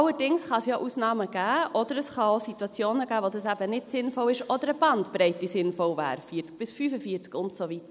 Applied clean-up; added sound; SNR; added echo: none; none; none; none.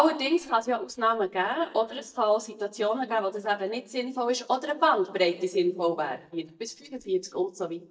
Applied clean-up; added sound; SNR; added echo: neural mask model DeepFilterNet 3.